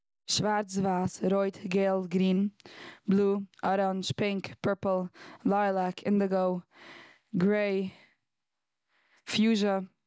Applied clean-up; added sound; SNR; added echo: none; none; none; none.